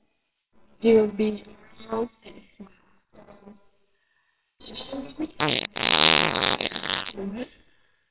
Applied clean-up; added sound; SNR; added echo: neural separator model SepFormer WHAMR!.